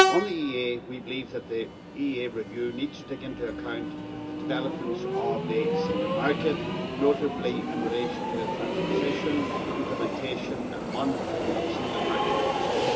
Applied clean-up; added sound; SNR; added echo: none; Train; -2 dB; reverberation time 0.2 s.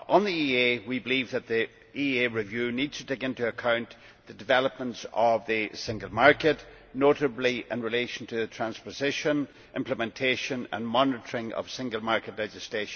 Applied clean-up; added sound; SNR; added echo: none; none; none; none.